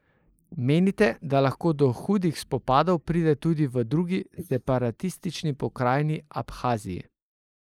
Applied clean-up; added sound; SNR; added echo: neural mask model Resemble Enhance denoiser.